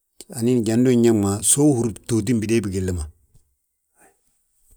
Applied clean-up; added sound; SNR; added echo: none; none; none; none.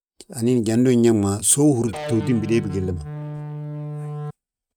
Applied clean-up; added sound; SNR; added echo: neural mask model RNNoise.